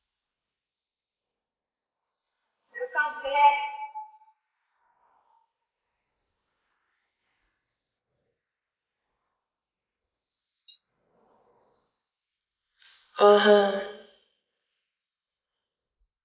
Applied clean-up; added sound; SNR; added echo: neural mask model Resemble Enhance denoiser.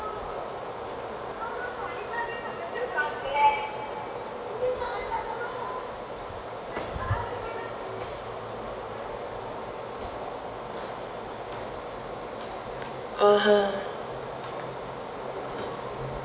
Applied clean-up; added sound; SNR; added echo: none; none; none; none.